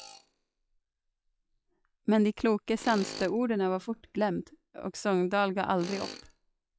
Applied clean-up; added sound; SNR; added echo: classical method log-MMSE.